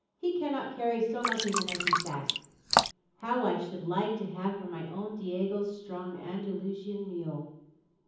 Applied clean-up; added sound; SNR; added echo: none; Drip; -3 dB; reverberation time 1.2 s.